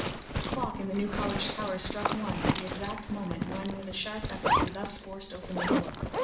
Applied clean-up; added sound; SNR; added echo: none; Zipper (clothing); -3 dB; reverberation time 0.8 s.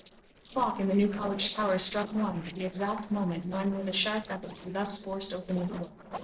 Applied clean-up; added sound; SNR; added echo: neural separator model SepFormer DNS4.